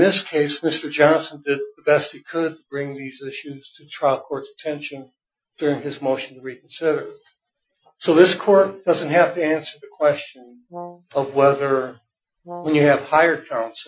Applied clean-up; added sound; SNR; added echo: classical method Wiener filter.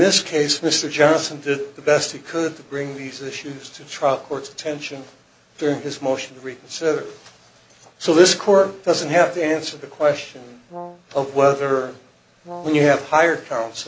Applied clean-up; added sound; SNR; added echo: none; Brass instrument; 17 dB; none.